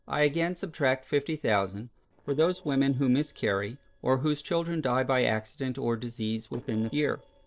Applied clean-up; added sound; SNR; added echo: neural separator model SepFormer DNS4.